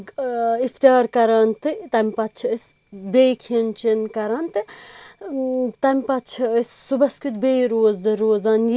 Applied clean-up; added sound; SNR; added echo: none; none; none; none.